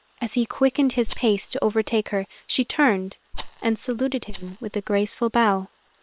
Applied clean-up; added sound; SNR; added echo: neural separator model SepFormer WHAM!.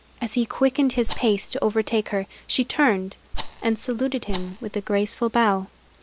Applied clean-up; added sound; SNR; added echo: none; Rattle; 6 dB; none.